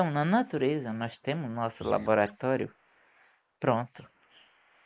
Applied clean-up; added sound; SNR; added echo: neural mask model Resemble Enhance denoiser.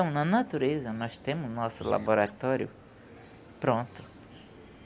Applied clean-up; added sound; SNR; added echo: none; Animal; 20 dB; none.